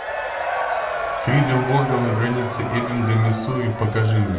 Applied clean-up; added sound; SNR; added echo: none; Crowd / Cheering; 5 dB; reverberation time 1.4 s.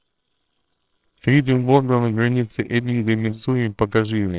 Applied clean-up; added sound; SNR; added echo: neural separator model SepFormer WHAMR!.